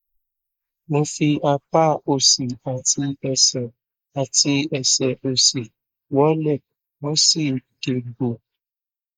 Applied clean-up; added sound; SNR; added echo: neural mask model Resemble Enhance denoiser.